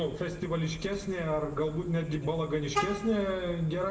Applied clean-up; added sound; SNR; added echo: none; Vehicle horn, car horn, honking; 10 dB; reverberation time 0.6 s.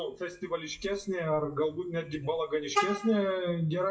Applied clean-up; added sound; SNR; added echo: classical method WPE with log-MMSE.